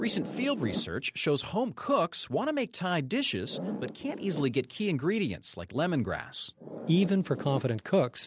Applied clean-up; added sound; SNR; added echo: none; Zipper (clothing); 12 dB; none.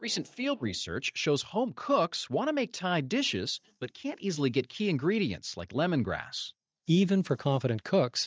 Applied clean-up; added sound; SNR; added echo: neural mask model DeepFilterNet 3.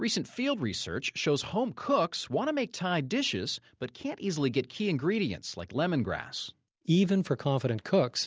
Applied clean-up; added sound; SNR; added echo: none; none; none; none.